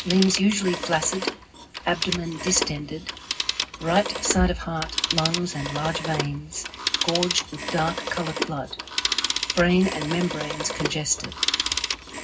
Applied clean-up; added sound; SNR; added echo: none; Telephone; 3 dB; reverberation time 0.4 s.